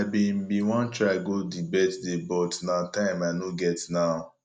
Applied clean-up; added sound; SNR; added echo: none; none; none; none.